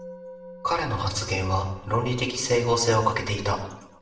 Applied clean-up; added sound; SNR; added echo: none; Musical instrument; 20 dB; reverberation time 0.7 s.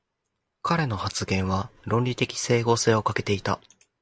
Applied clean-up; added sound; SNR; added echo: none; none; none; none.